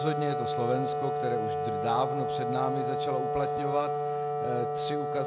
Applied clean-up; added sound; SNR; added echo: none; Wind instrument, woodwind instrument; -2 dB; none.